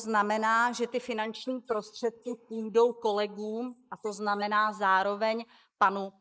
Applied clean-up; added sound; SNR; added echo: neural mask model Resemble Enhance denoiser.